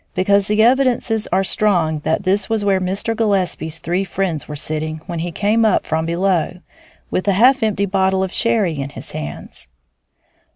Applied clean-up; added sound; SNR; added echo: none; none; none; none.